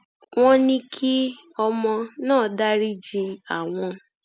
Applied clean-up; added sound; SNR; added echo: none; none; none; none.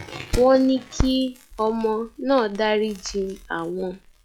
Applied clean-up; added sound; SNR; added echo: classical method log-MMSE.